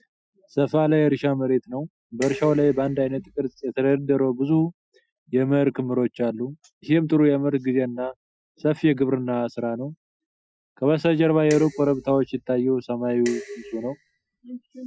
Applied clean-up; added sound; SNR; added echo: classical method Wiener filter.